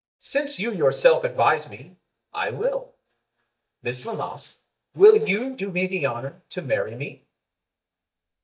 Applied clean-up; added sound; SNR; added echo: neural mask model DeepFilterNet 3.